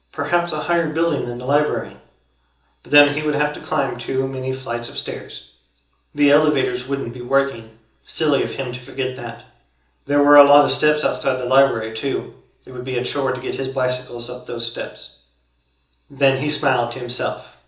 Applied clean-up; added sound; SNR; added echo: none; none; none; reverberation time 0.7 s.